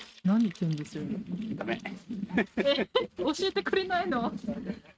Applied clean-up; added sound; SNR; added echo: neural mask model RNNoise.